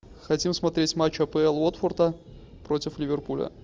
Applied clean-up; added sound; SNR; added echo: none; none; none; none.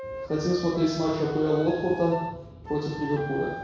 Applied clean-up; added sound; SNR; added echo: none; Wind instrument, woodwind instrument; 12 dB; reverberation time 1.1 s.